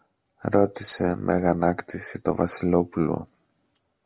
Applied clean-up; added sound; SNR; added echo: none; none; none; none.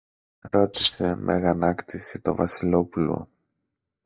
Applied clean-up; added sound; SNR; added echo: neural mask model DeepFilterNet 3.